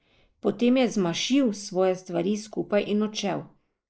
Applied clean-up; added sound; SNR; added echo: neural mask model Resemble Enhance denoiser.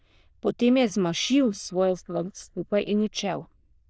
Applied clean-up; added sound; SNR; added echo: neural diffusion model UNIVERSE++.